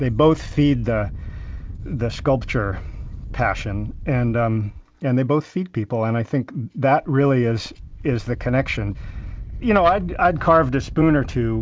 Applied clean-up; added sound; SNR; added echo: none; Wind; 12 dB; none.